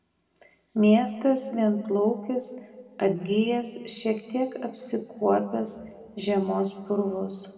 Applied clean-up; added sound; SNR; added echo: none; none; none; reverberation time 1.7 s.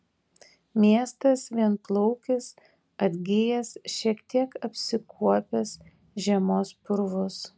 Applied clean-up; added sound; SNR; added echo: none; none; none; none.